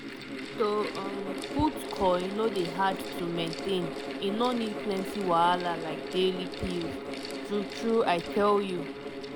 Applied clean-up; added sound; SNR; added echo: none; Mechanical fan; 6 dB; none.